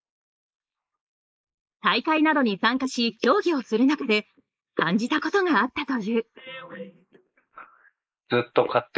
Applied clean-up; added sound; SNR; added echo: neural mask model Resemble Enhance denoiser.